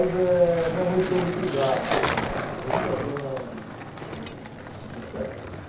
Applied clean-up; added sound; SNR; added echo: none; Skateboard; 4 dB; reverberation time 0.6 s.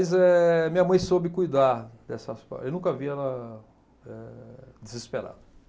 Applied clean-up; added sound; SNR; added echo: none; none; none; none.